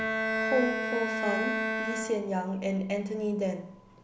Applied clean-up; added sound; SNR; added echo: none; Bowed string instrument; 1 dB; none.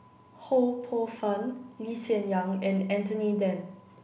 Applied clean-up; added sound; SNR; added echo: none; none; none; none.